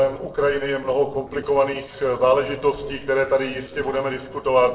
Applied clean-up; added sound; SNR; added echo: neural separator model SepFormer DNS4.